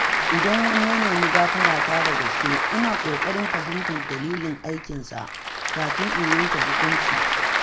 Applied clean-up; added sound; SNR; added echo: none; Applause / Crowd; -4 dB; none.